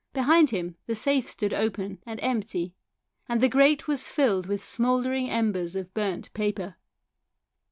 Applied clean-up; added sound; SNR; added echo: none; none; none; none.